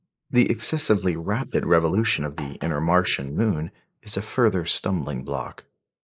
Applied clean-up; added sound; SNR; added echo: neural mask model Resemble Enhance denoiser.